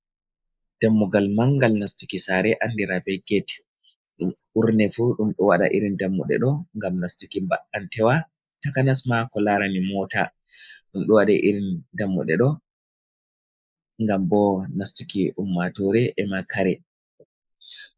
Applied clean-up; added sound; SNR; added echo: neural mask model Resemble Enhance denoiser.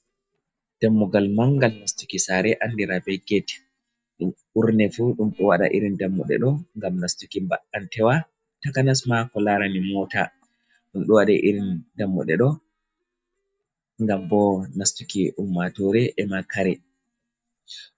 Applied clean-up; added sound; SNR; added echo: neural mask model DeepFilterNet 3.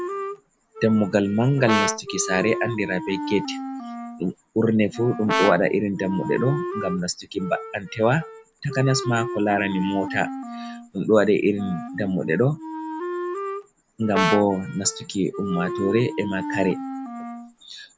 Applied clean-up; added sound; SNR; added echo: none; Wind instrument, woodwind instrument + Brass instrument; 7 dB; none.